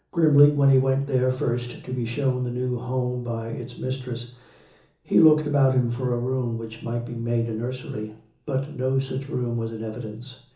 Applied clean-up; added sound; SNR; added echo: none; none; none; reverberation time 0.7 s.